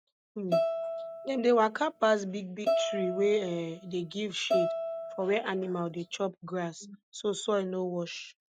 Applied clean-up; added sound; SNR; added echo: none; Bowed string instrument; 3 dB; none.